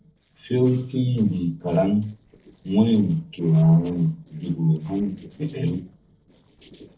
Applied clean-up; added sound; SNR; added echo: neural separator model SepFormer DNS4.